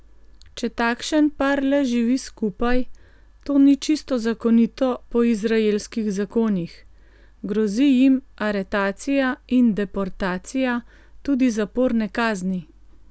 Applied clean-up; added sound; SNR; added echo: none; none; none; none.